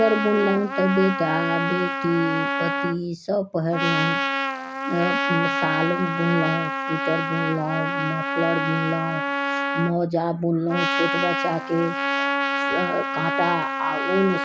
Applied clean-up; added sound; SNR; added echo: none; Trumpet; 1 dB; none.